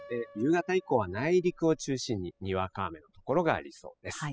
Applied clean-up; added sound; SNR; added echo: classical method spectral subtraction.